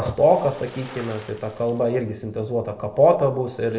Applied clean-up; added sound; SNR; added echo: none; Splash, splatter; 19 dB; reverberation time 0.6 s.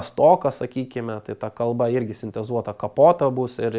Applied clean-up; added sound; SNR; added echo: none; none; none; none.